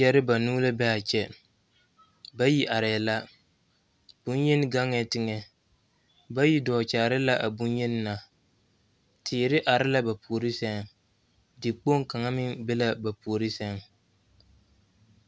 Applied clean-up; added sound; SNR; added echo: none; none; none; none.